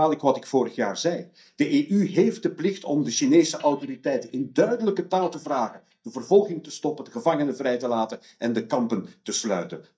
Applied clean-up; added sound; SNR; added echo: neural mask model DeepFilterNet 3.